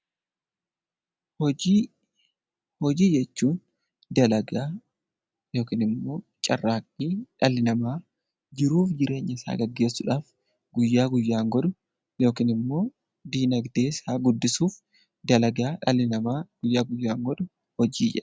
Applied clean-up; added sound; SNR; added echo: none; none; none; none.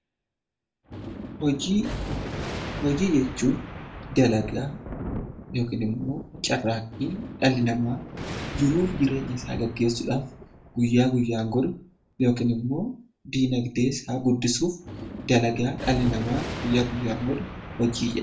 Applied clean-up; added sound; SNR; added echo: none; Thunder; 10 dB; reverberation time 0.3 s.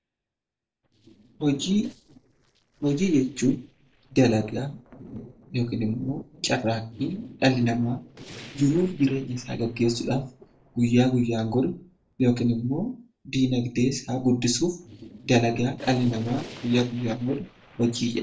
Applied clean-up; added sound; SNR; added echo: neural separator model SepFormer DNS4.